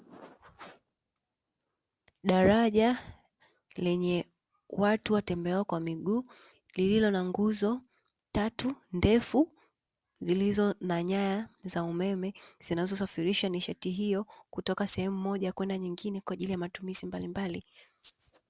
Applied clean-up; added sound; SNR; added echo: none; none; none; none.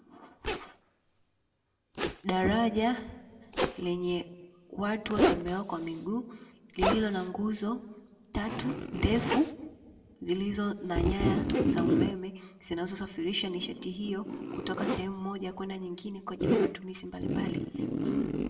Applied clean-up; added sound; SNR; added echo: none; Zipper (clothing); 0 dB; reverberation time 1.0 s.